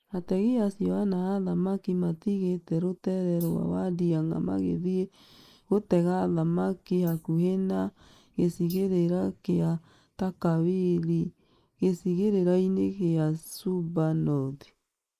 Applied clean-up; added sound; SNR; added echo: neural mask model Resemble Enhance denoiser.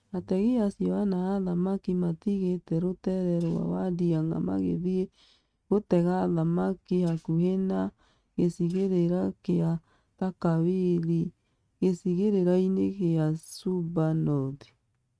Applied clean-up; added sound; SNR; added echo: neural mask model RNNoise.